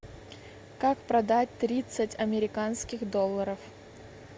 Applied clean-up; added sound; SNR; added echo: none; none; none; none.